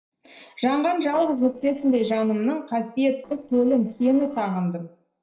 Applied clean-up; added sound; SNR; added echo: neural separator model SepFormer DNS4.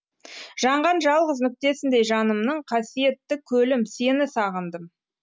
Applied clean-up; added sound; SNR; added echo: none; none; none; none.